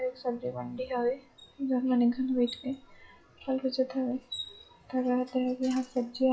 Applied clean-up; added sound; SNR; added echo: classical method WPE with log-MMSE.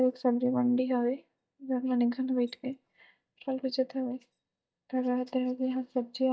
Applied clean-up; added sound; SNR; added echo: neural mask model DeepFilterNet 3.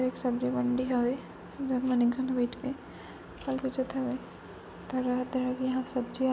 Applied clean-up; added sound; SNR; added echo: none; none; none; none.